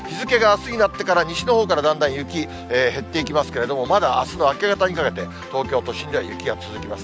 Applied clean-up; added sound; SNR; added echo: none; none; none; none.